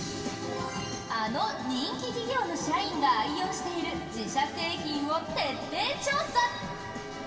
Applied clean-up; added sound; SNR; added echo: none; Wind instrument, woodwind instrument; 16 dB; reverberation time 2.4 s.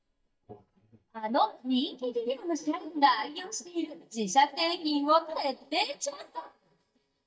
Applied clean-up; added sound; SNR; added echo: neural mask model DeepFilterNet 3.